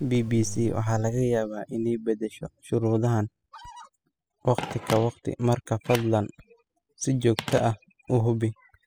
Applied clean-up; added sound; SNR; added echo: classical method spectral subtraction.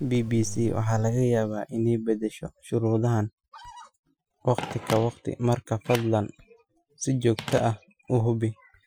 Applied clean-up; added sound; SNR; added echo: classical method Wiener filter.